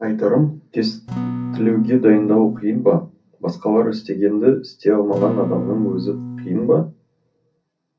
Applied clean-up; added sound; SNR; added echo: none; Acoustic guitar / Strum; 8 dB; reverberation time 0.3 s.